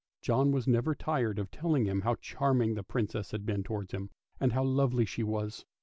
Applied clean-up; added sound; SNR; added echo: none; none; none; none.